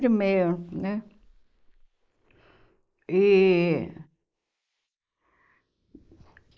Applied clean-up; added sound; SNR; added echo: neural mask model Resemble Enhance denoiser.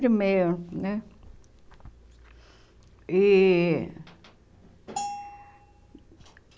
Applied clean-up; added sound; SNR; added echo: none; Bell; 10 dB; none.